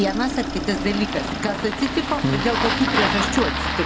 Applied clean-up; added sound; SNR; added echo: none; Engine starting; 1 dB; none.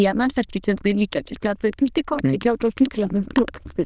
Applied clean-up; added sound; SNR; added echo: neural diffusion model UNIVERSE++.